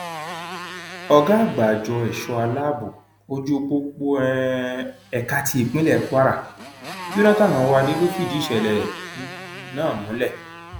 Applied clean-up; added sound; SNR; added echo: none; Motorcycle; 13 dB; none.